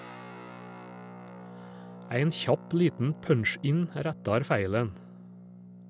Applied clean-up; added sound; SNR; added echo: none; Guitar; 15 dB; none.